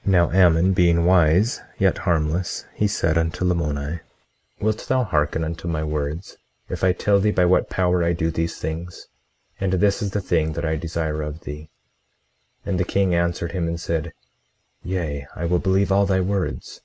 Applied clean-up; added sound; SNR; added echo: none; none; none; none.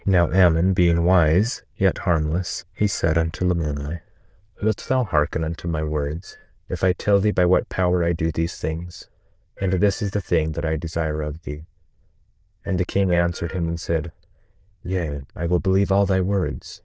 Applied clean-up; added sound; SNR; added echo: neural diffusion model UNIVERSE++.